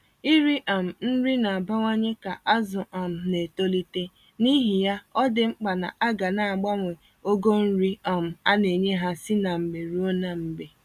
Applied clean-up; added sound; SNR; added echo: none; none; none; none.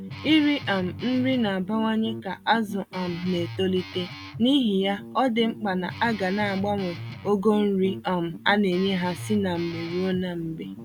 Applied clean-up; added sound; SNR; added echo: none; Guitar; 13 dB; none.